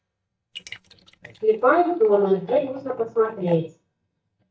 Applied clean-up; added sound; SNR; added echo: neural mask model DeepFilterNet 3.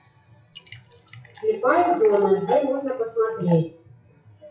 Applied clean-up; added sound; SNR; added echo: classical method WPE with log-MMSE.